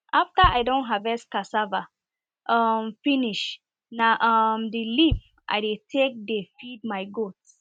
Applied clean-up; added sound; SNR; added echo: neural mask model RNNoise.